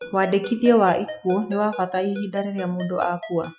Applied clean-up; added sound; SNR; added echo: classical method Wiener filter.